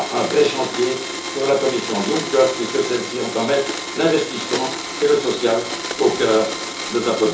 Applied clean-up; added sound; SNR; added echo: none; Domestic sounds, home sounds; 7 dB; reverberation time 0.6 s.